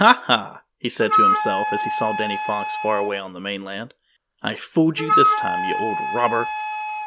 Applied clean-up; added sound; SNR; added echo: none; Wind instrument, woodwind instrument; 0 dB; none.